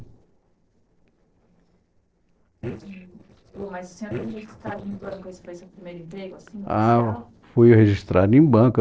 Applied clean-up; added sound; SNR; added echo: neural separator model SepFormer DNS4.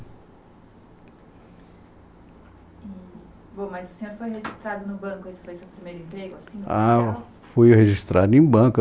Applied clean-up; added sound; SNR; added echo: none; none; none; none.